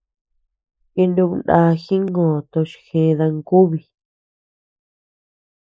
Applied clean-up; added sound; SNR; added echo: neural mask model Resemble Enhance denoiser.